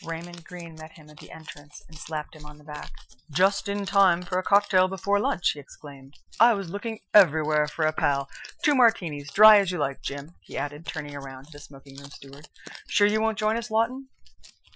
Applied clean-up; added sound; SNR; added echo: classical method Wiener filter.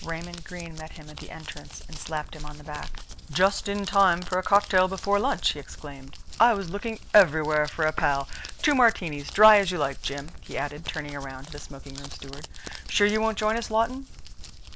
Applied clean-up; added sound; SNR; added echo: none; Crumpling, crinkling; 13 dB; none.